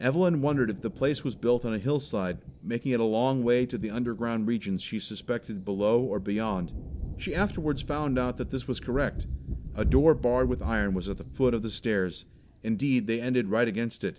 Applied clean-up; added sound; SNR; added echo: none; Thunder; 10 dB; none.